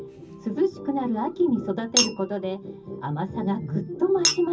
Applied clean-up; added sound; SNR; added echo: none; Chink, clink; 6 dB; reverberation time 0.4 s.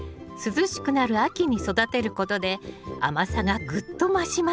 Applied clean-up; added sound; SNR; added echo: none; none; none; none.